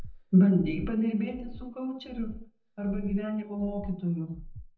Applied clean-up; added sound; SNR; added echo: neural mask model DeepFilterNet 3.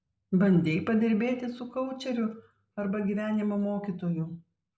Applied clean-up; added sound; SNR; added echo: none; none; none; none.